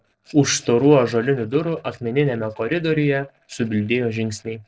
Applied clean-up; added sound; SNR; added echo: neural separator model SepFormer DNS4.